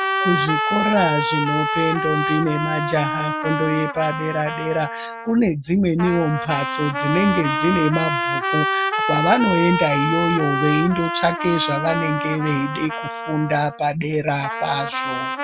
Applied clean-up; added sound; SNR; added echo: none; Trumpet; 2 dB; none.